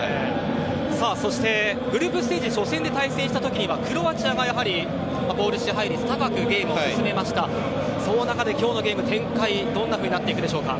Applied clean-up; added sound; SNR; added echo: none; none; none; none.